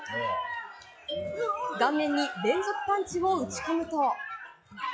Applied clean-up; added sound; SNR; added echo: classical method log-MMSE.